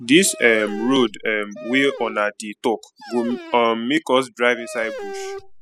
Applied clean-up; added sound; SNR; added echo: classical method spectral subtraction.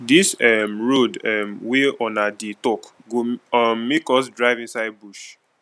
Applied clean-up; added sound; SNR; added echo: none; none; none; none.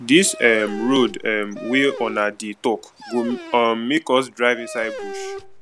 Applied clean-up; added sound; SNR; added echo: none; Dog; 14 dB; none.